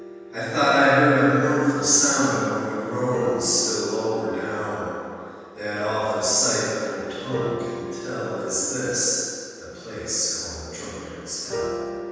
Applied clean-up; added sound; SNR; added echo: none; Piano; 12 dB; reverberation time 2.1 s.